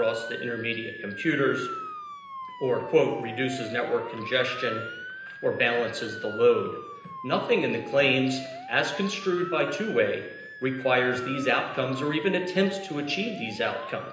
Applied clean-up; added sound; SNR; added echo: none; Motor vehicle (road) / Siren; 12 dB; reverberation time 0.9 s.